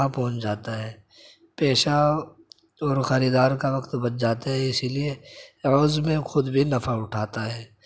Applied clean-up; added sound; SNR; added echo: none; none; none; none.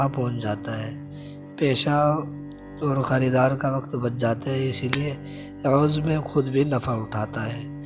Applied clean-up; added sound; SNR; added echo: none; Shatter + Bowed string instrument; 11 dB; none.